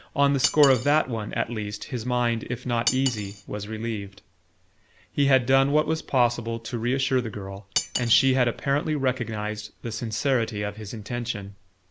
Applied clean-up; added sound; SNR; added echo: none; Cutlery, silverware; 10 dB; none.